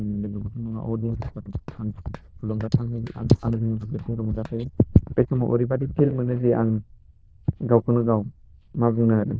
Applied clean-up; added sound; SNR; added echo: neural diffusion model UNIVERSE++.